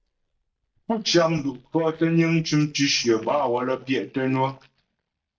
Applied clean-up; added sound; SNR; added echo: neural mask model DeepFilterNet 3.